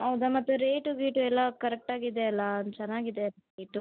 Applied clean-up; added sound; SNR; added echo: none; none; none; none.